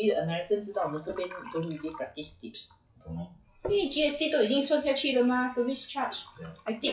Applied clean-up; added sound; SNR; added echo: classical method WPE with log-MMSE.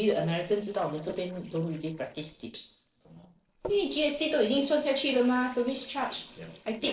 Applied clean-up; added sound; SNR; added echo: neural separator model SepFormer DNS4.